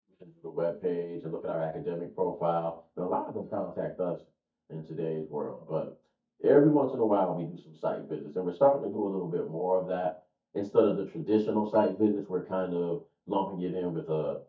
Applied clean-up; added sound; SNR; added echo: neural mask model DeepFilterNet 3.